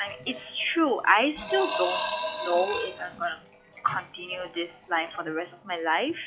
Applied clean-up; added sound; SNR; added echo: classical method log-MMSE.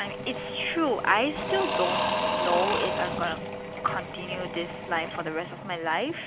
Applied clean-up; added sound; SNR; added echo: none; Engine / Drill / Mechanisms; 2 dB; none.